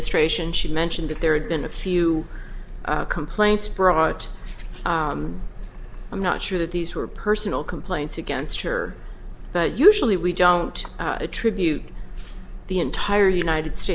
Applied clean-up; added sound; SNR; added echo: none; none; none; none.